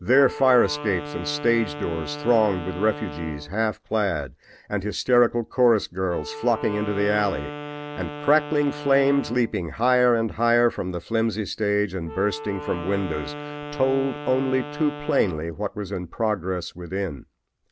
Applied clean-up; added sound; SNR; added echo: none; Wind instrument, woodwind instrument; 13 dB; none.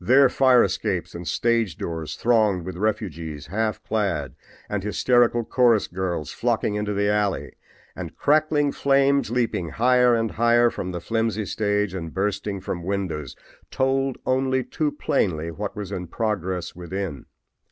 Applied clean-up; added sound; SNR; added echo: none; none; none; none.